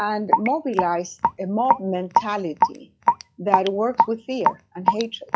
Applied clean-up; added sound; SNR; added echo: classical method log-MMSE.